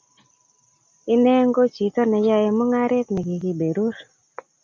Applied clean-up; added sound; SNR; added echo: none; none; none; none.